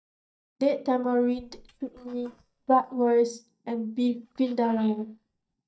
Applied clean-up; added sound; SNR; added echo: neural mask model DeepFilterNet 3.